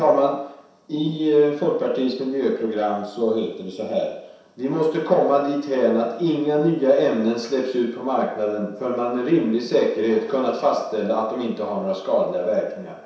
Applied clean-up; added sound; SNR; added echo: none; none; none; reverberation time 0.7 s.